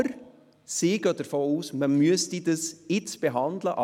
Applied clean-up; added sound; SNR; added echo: none; none; none; none.